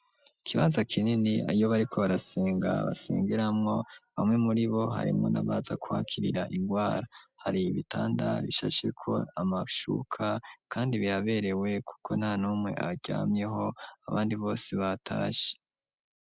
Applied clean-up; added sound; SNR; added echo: none; none; none; none.